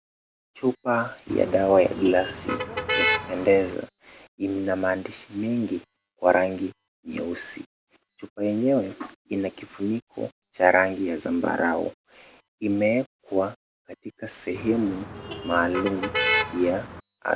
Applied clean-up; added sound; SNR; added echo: none; Motor vehicle (road); 3 dB; none.